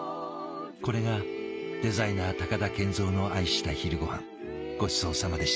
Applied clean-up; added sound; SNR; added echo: none; none; none; none.